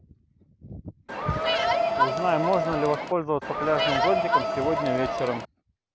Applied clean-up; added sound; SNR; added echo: none; Crowd; -3 dB; none.